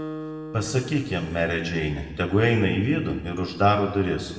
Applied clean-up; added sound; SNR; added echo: none; Acoustic guitar; 16 dB; reverberation time 1.5 s.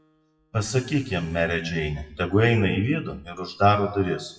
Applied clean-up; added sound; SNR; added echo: classical method WPE with log-MMSE.